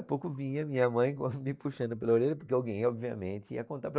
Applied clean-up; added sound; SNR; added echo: neural mask model DeepFilterNet 3.